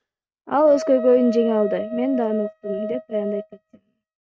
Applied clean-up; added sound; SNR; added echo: neural mask model RNNoise.